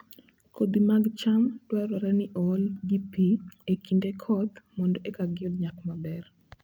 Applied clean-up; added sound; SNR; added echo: none; none; none; none.